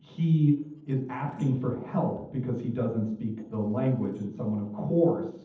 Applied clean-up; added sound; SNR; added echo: neural separator model SepFormer DNS4.